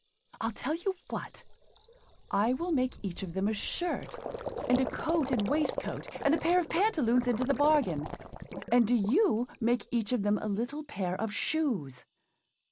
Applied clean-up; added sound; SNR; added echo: none; Gurgling; 12 dB; none.